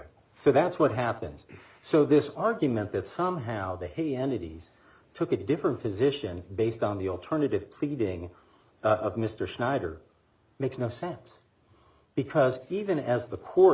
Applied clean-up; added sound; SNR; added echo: none; none; none; none.